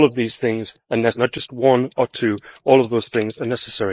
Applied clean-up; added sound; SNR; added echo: neural mask model Resemble Enhance denoiser.